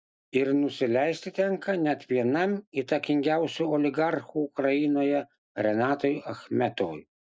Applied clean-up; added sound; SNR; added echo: none; none; none; none.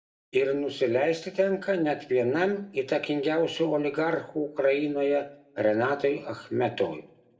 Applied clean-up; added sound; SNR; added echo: none; none; none; reverberation time 0.4 s.